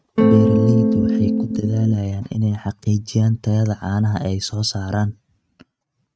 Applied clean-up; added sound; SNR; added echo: neural mask model RNNoise.